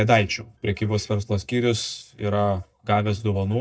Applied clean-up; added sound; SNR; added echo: neural mask model DeepFilterNet 3.